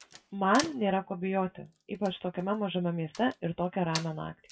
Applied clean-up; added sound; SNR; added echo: classical method WPE with log-MMSE.